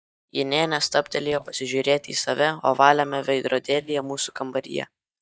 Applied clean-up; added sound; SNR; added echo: neural mask model DeepFilterNet 3.